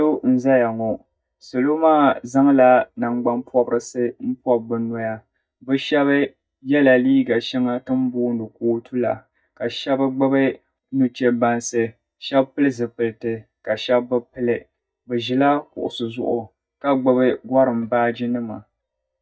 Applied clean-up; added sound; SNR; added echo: neural mask model DeepFilterNet 3.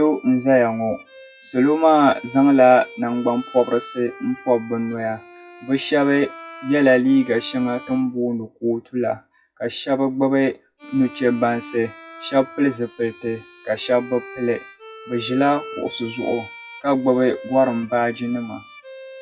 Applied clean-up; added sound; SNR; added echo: classical method WPE with log-MMSE.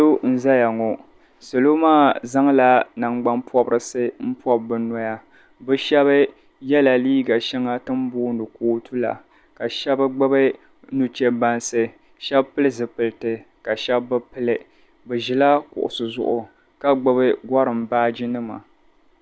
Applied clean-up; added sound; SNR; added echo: none; none; none; none.